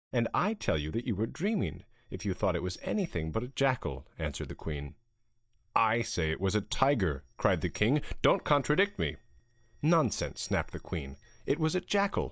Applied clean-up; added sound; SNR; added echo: neural mask model DeepFilterNet 3.